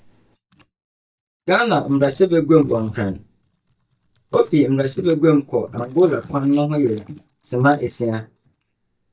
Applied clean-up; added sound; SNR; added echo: neural mask model DeepFilterNet 3.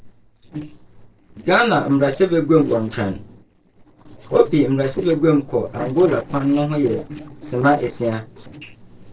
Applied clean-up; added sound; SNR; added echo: neural separator model SepFormer DNS4.